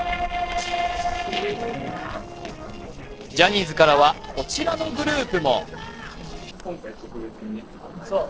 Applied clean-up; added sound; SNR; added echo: neural separator model SepFormer DNS4.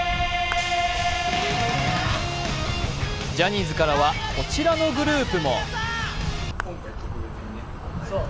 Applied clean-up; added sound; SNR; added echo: none; Insect; 6 dB; none.